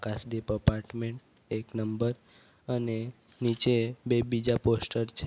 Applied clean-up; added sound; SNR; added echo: none; none; none; none.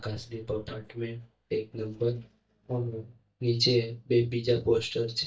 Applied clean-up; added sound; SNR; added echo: neural mask model DeepFilterNet 3.